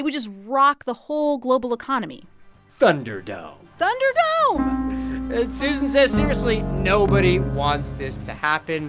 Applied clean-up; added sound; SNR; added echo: none; Piano; 2 dB; none.